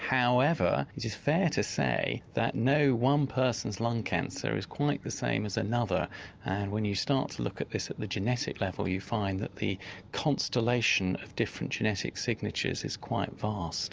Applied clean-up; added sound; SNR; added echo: none; none; none; none.